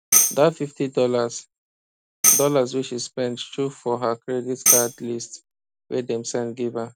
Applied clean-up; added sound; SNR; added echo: none; Tambourine; -1 dB; none.